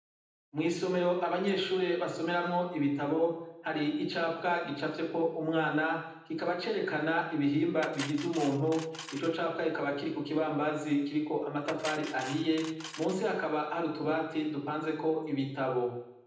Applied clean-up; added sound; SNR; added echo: none; Cutlery, silverware; 16 dB; reverberation time 0.8 s.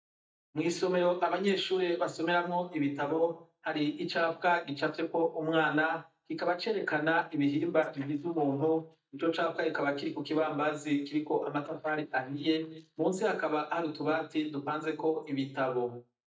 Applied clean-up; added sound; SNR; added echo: neural mask model DeepFilterNet 3.